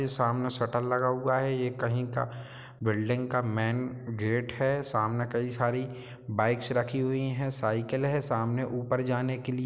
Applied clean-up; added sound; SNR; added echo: none; none; none; none.